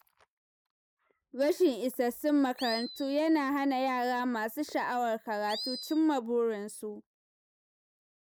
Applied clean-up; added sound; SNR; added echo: neural mask model Resemble Enhance denoiser.